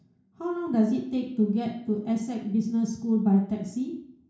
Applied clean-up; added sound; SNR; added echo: none; none; none; reverberation time 0.6 s.